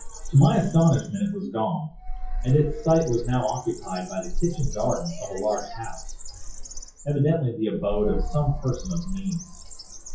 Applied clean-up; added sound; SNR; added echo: classical method WPE with log-MMSE.